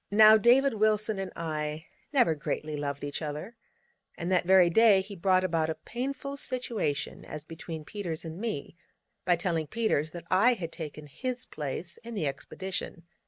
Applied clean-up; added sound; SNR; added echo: neural mask model Resemble Enhance denoiser.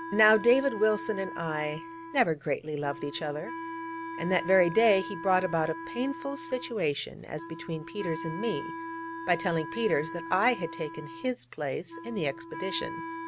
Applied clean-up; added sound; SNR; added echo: none; Wind instrument, woodwind instrument; 10 dB; none.